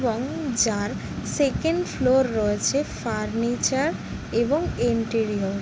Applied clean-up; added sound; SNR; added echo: none; none; none; none.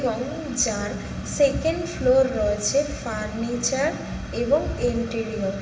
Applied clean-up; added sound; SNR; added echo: none; none; none; reverberation time 1.1 s.